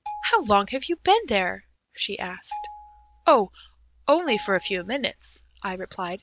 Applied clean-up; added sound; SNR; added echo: none; Marimba, xylophone; 16 dB; none.